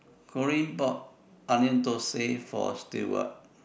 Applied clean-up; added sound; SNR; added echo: none; none; none; none.